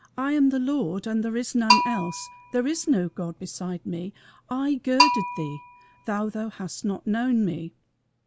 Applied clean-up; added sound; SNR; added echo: none; Bell; 2 dB; none.